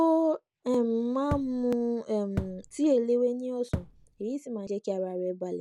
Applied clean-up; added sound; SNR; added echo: none; Thump, thud; 8 dB; none.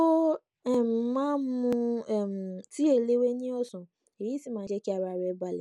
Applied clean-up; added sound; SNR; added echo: none; none; none; none.